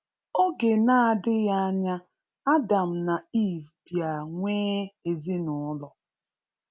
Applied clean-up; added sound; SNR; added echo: none; none; none; none.